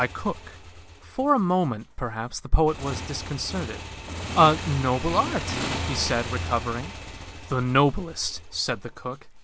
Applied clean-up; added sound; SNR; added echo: none; Motorcycle / Engine; 9 dB; none.